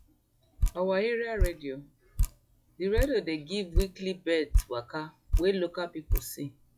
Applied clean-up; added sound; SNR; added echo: classical method log-MMSE.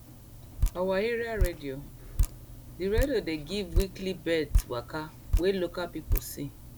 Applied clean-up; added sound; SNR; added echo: none; Drip; -1 dB; none.